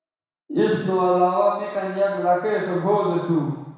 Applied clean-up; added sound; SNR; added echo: none; none; none; reverberation time 1.1 s.